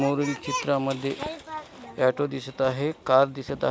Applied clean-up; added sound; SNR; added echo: none; none; none; none.